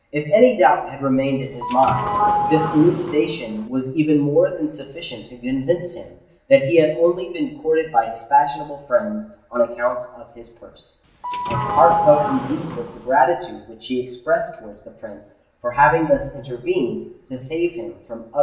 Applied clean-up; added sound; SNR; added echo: none; Sliding door / Doorbell; 3 dB; reverberation time 0.8 s.